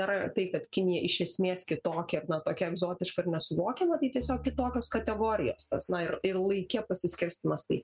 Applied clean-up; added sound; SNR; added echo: neural mask model RNNoise.